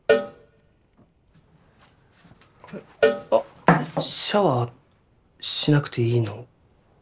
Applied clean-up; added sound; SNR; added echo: none; Cowbell; 4 dB; none.